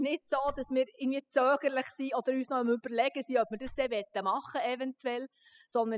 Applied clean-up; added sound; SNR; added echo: classical method spectral subtraction.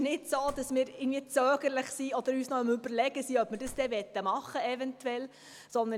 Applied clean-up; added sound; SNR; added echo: none; Slam; 19 dB; none.